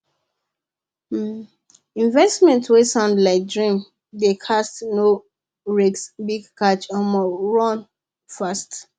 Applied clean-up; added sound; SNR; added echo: none; none; none; none.